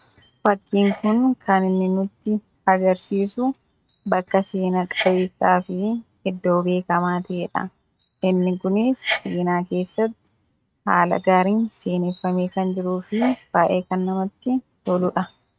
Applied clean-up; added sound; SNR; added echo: neural mask model RNNoise.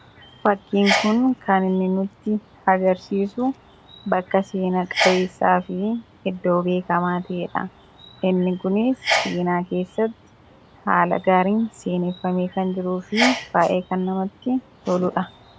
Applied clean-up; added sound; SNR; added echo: none; Sneeze; 9 dB; none.